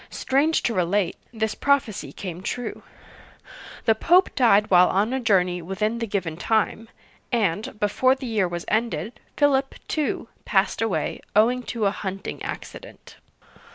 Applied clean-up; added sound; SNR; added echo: none; none; none; none.